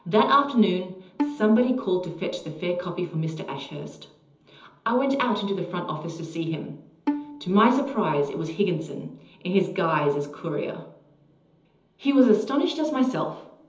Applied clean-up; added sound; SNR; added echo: none; Bowed string instrument; 10 dB; reverberation time 1.2 s.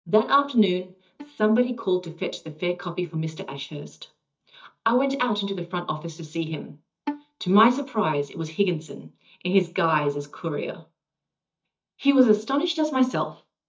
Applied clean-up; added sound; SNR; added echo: neural mask model DeepFilterNet 3.